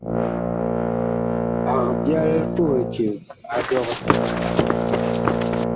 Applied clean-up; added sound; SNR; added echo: none; Run + Brass instrument; -4 dB; none.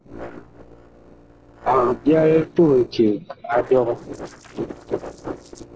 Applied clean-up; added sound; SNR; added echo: neural separator model SepFormer DNS4.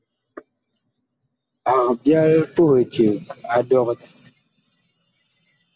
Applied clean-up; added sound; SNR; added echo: none; none; none; none.